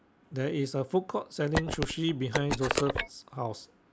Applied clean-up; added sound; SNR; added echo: none; Telephone; 0 dB; none.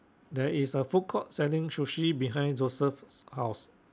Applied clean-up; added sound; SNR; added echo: none; none; none; none.